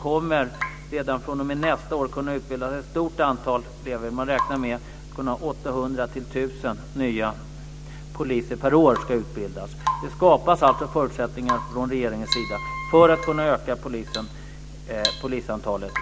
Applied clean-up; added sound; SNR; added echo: none; Wind instrument, woodwind instrument + Drip / Water tap, faucet / Rain; 10 dB; none.